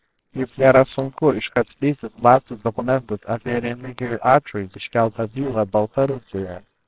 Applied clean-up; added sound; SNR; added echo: neural separator model SepFormer WHAMR!.